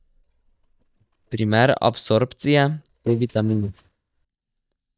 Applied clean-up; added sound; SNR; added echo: neural mask model DeepFilterNet 3.